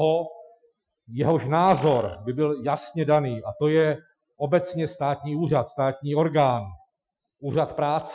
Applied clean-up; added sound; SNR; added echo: classical method Wiener filter.